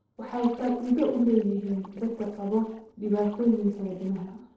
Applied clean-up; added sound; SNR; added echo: neural separator model SepFormer DNS4.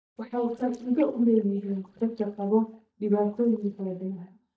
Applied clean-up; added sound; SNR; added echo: neural mask model DeepFilterNet 3.